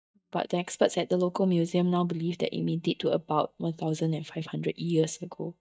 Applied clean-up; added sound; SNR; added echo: neural mask model DeepFilterNet 3.